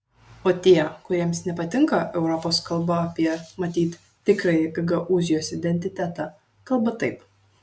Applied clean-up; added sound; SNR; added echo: none; none; none; none.